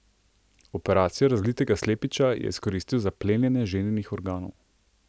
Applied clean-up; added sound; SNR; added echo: none; none; none; none.